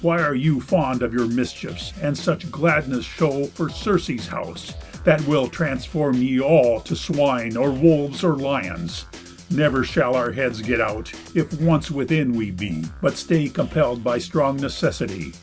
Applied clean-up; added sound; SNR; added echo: none; Drum kit; 18 dB; none.